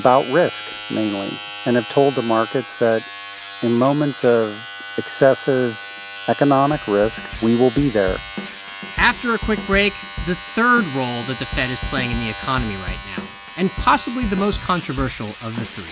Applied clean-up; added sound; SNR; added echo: none; Domestic sounds, home sounds; 11 dB; none.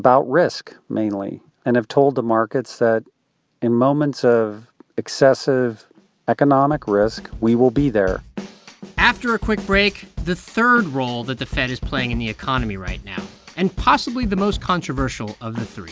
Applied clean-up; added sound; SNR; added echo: none; none; none; none.